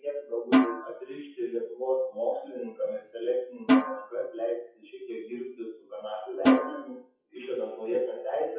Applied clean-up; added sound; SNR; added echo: classical method WPE with log-MMSE.